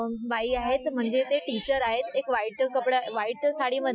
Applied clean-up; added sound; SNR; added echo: classical method Wiener filter.